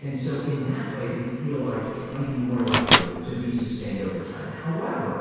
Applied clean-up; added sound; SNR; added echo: none; Microwave oven; 0 dB; reverberation time 2.0 s.